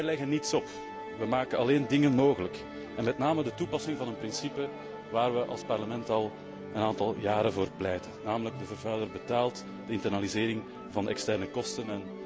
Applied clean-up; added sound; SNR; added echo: none; Musical instrument; 11 dB; none.